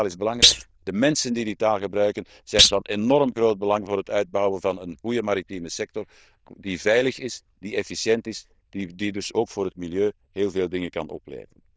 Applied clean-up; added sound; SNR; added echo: neural diffusion model UNIVERSE++.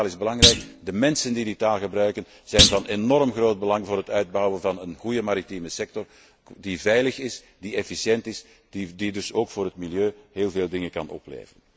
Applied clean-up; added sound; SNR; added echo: none; Thump, thud; -3 dB; none.